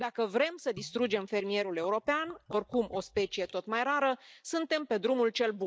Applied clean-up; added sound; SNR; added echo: neural mask model DeepFilterNet 3.